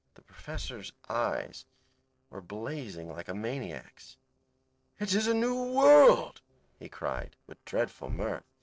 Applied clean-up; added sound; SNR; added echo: neural separator model SepFormer DNS4.